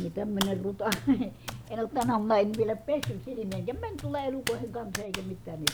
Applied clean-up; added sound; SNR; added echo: none; Hands; 8 dB; none.